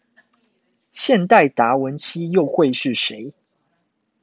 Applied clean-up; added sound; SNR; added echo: none; none; none; none.